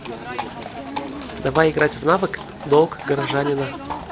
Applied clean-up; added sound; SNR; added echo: none; Livestock, farm animals, working animals; 9 dB; none.